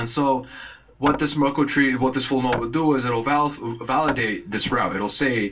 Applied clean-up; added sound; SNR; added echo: none; Hammer; 14 dB; reverberation time 0.2 s.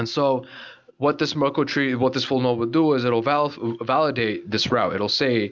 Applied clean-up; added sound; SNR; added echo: none; none; none; none.